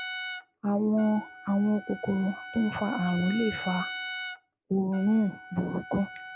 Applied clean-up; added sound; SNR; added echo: none; Trumpet; 11 dB; none.